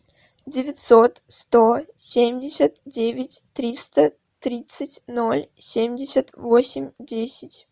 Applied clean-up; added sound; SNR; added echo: none; none; none; none.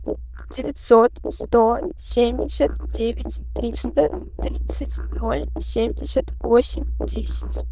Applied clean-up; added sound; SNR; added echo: neural diffusion model UNIVERSE++.